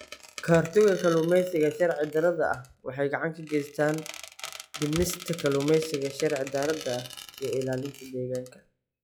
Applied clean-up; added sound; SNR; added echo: classical method log-MMSE.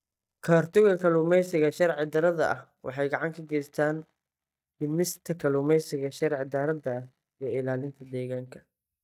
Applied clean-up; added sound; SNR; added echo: neural mask model DeepFilterNet 3.